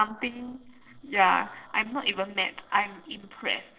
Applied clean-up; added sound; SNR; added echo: neural separator model SepFormer DNS4.